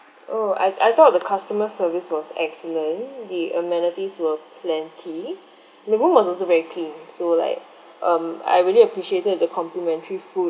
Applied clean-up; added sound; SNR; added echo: none; none; none; none.